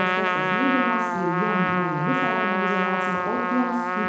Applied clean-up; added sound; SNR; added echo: none; Trumpet; -2 dB; reverberation time 1.1 s.